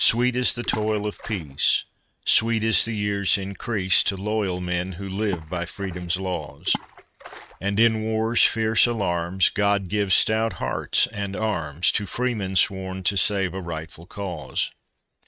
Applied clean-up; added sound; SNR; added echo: neural mask model RNNoise.